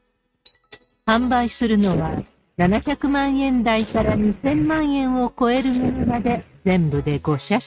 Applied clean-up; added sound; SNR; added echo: neural mask model RNNoise.